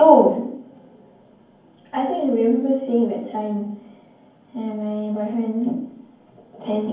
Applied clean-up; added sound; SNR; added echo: none; none; none; reverberation time 0.9 s.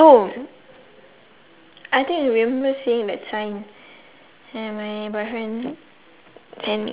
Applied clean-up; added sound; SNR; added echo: none; none; none; none.